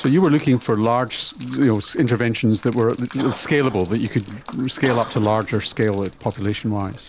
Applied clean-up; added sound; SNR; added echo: none; Gurgling / Liquid + Cough; 17 dB; none.